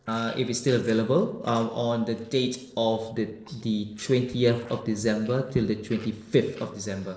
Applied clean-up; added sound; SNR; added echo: neural separator model SepFormer DNS4.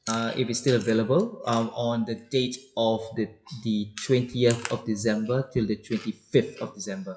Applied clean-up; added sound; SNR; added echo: classical method WPE with log-MMSE.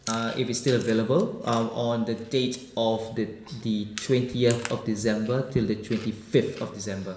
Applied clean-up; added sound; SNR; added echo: none; Chewing, mastication; 19 dB; reverberation time 0.9 s.